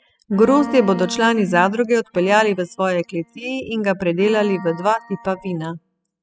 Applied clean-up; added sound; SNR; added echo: classical method spectral subtraction.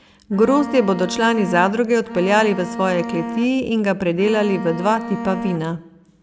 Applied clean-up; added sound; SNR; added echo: none; Bowed string instrument; 10 dB; none.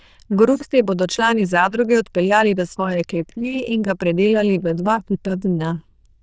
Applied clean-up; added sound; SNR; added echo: neural diffusion model UNIVERSE++.